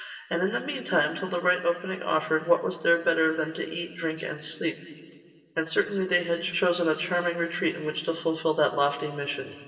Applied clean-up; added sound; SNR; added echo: none; none; none; reverberation time 2.0 s.